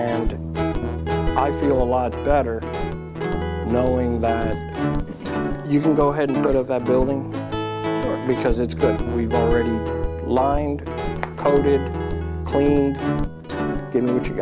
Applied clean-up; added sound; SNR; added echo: none; Guitar; 2 dB; none.